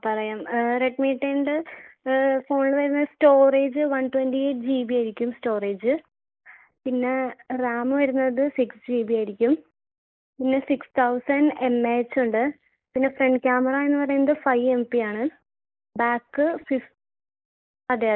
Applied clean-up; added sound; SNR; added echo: neural mask model Resemble Enhance denoiser.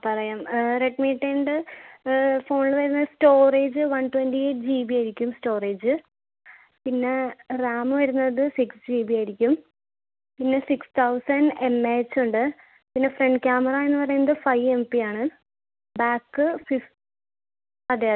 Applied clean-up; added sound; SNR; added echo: none; none; none; none.